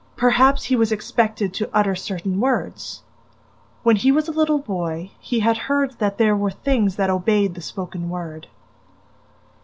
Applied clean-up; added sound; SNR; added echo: none; none; none; none.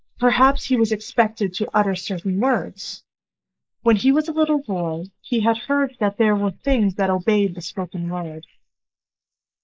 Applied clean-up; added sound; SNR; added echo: neural mask model Resemble Enhance denoiser.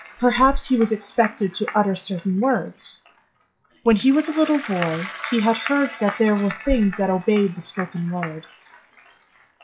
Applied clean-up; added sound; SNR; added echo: classical method log-MMSE.